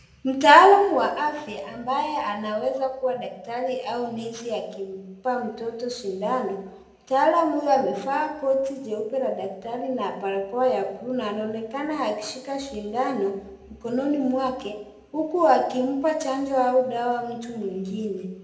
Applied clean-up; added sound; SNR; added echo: none; none; none; reverberation time 0.7 s.